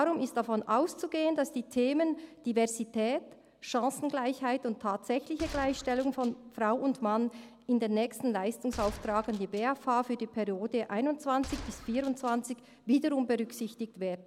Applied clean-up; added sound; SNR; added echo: none; Gunshot, gunfire; 15 dB; none.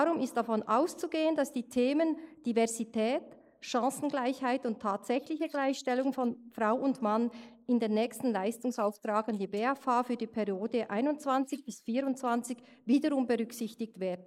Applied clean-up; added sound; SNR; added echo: neural mask model Resemble Enhance denoiser.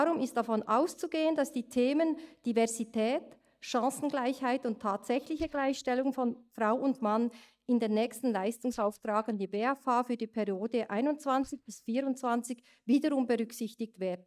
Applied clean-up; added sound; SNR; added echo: neural mask model DeepFilterNet 3.